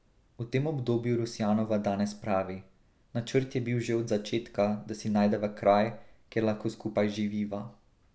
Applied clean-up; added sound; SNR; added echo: none; none; none; none.